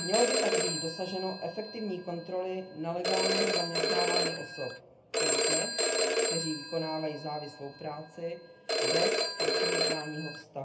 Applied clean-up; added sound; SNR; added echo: none; Telephone; -4 dB; reverberation time 0.3 s.